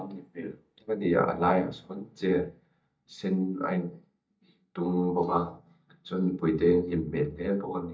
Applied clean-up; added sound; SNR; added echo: neural mask model DeepFilterNet 3.